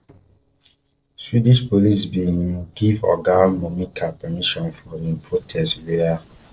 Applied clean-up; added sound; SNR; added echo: neural separator model SepFormer DNS4.